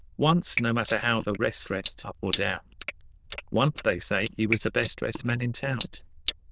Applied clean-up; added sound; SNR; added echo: neural diffusion model UNIVERSE++.